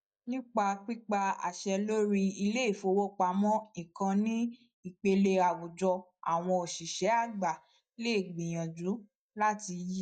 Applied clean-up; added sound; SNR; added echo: neural mask model DeepFilterNet 3.